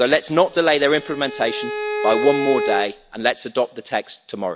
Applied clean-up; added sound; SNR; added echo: none; Bowed string instrument; 5 dB; none.